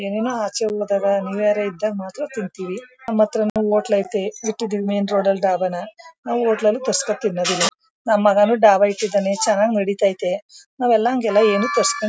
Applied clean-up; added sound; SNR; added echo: none; none; none; none.